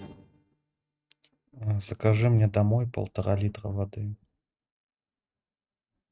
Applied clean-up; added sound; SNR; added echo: neural mask model RNNoise.